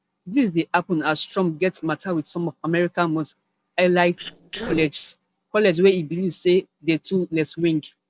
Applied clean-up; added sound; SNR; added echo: neural separator model SepFormer DNS4.